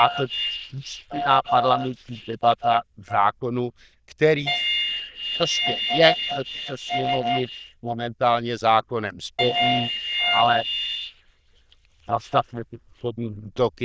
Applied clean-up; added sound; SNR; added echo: neural diffusion model UNIVERSE++.